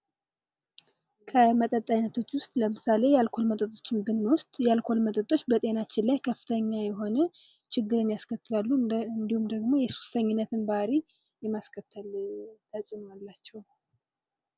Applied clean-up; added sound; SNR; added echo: none; none; none; none.